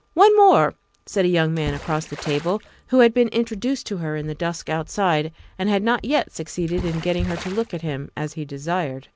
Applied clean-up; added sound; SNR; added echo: none; Water / Splash, splatter; 16 dB; none.